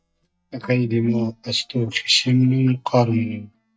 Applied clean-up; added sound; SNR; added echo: neural mask model DeepFilterNet 3.